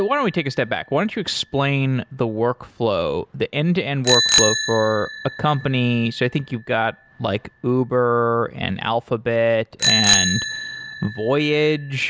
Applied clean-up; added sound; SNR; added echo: none; Bicycle bell; 5 dB; none.